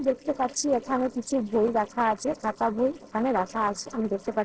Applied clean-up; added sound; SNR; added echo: neural separator model SepFormer DNS4.